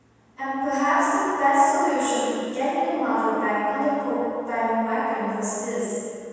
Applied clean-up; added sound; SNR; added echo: none; none; none; reverberation time 2.1 s.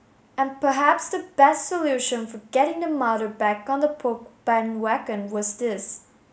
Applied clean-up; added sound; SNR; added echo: none; none; none; none.